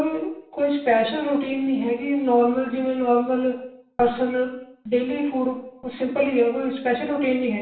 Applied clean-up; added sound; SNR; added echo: none; none; none; reverberation time 0.6 s.